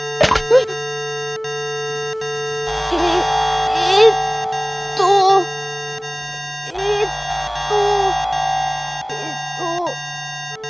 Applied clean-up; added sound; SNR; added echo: none; Alarm; 9 dB; none.